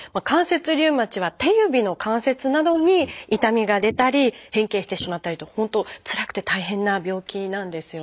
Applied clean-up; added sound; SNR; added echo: neural mask model Resemble Enhance denoiser.